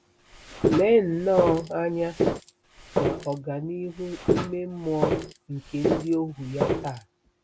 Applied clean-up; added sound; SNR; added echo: none; Walk, footsteps; 1 dB; none.